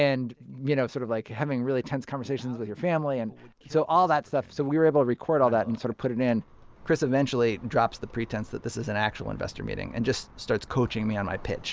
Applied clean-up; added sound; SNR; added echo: none; none; none; none.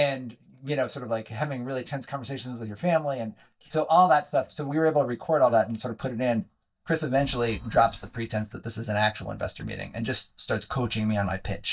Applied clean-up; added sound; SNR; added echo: neural mask model DeepFilterNet 3.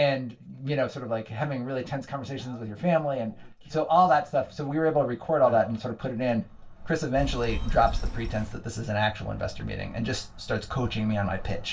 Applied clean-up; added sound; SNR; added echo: none; Telephone; 2 dB; reverberation time 0.2 s.